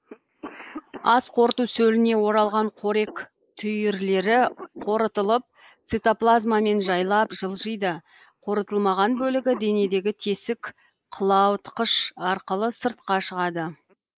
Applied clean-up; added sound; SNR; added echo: neural mask model Resemble Enhance denoiser.